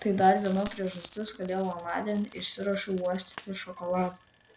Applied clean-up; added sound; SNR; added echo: none; Frying (food); 16 dB; none.